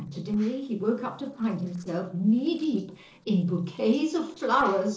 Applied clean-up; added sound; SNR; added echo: neural separator model SepFormer DNS4.